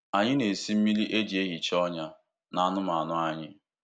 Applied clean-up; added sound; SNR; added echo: none; none; none; none.